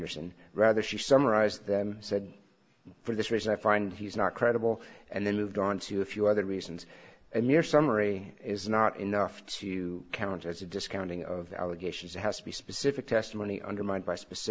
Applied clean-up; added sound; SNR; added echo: none; none; none; none.